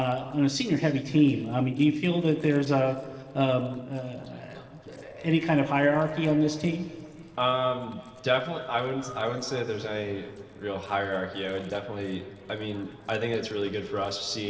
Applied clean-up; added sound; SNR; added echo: neural separator model SepFormer DNS4.